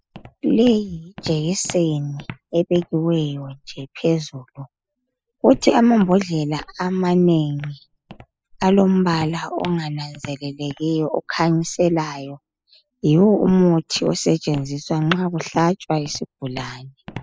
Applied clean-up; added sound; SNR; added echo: classical method spectral subtraction.